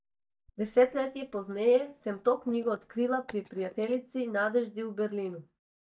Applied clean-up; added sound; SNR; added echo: neural mask model DeepFilterNet 3.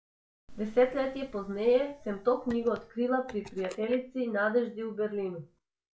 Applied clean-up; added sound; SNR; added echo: classical method log-MMSE.